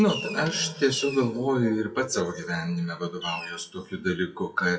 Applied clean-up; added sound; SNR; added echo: classical method WPE with log-MMSE.